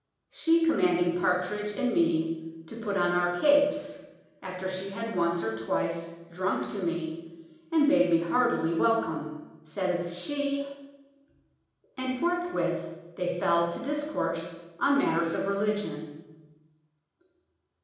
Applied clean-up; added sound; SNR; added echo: none; none; none; reverberation time 1.0 s.